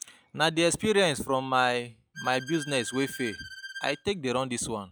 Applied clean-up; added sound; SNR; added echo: classical method log-MMSE.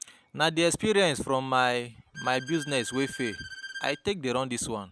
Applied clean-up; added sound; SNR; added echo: none; Bowed string instrument; 13 dB; none.